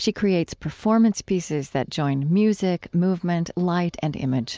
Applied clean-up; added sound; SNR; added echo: none; none; none; none.